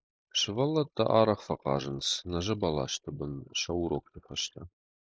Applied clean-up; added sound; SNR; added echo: neural mask model Resemble Enhance denoiser.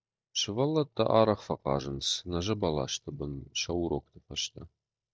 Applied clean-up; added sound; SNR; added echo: neural mask model DeepFilterNet 3.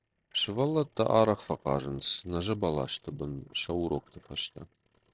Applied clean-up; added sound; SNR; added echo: neural separator model SepFormer DNS4.